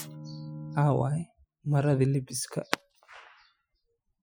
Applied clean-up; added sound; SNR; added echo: classical method Wiener filter.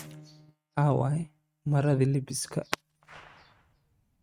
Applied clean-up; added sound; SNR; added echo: neural mask model RNNoise.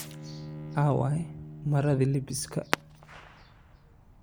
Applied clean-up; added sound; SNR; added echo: none; Fireworks + Bowed string instrument; 9 dB; none.